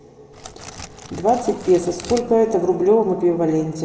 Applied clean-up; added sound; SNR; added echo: none; Crackle; 18 dB; reverberation time 1.5 s.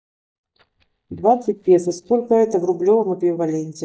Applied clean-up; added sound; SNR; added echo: neural mask model DeepFilterNet 3.